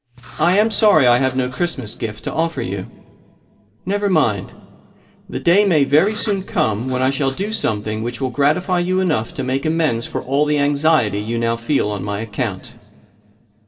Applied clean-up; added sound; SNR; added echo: none; Writing; 17 dB; reverberation time 1.4 s.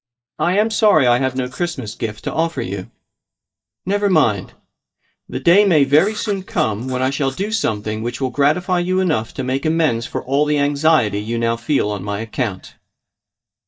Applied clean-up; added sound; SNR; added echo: neural mask model DeepFilterNet 3.